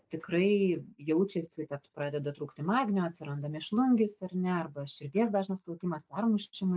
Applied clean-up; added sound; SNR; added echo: neural mask model DeepFilterNet 3.